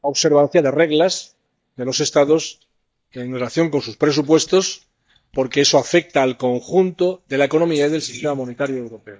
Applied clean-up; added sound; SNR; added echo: neural mask model DeepFilterNet 3.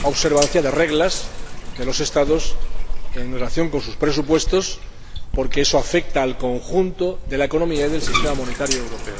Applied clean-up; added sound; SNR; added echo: none; Bathtub (filling or washing); 0 dB; none.